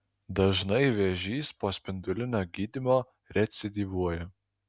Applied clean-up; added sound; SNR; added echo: none; none; none; none.